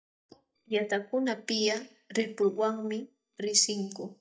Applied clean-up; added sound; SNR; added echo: neural mask model DeepFilterNet 3.